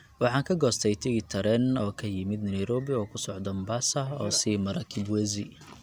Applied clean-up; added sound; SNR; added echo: none; none; none; none.